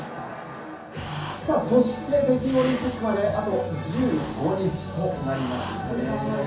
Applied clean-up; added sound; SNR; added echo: none; Cat; 16 dB; reverberation time 0.6 s.